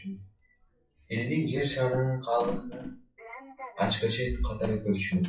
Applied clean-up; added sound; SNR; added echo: classical method WPE with log-MMSE.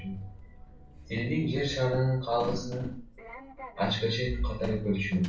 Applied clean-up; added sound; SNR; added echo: none; Sliding door; 11 dB; reverberation time 0.3 s.